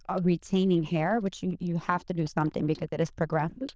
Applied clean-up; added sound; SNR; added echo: neural diffusion model UNIVERSE++.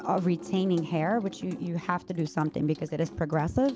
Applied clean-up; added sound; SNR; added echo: none; Sink (filling or washing) / Water tap, faucet; 16 dB; none.